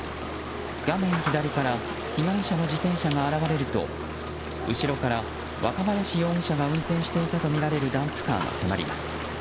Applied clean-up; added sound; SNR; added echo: none; Sink (filling or washing) / Water tap, faucet / Water + Stream / Ocean; 6 dB; none.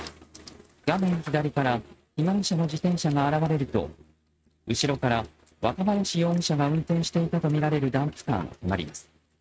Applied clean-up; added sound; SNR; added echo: neural mask model RNNoise.